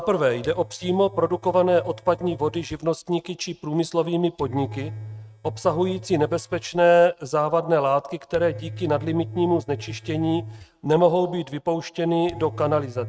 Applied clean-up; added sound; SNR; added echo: neural mask model RNNoise.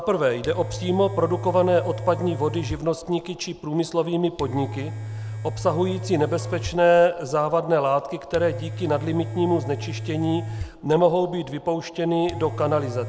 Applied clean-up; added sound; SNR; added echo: none; Domestic sounds, home sounds; 10 dB; none.